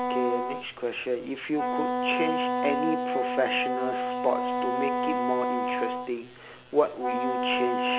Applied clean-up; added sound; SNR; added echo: none; Wind instrument, woodwind instrument; -1 dB; none.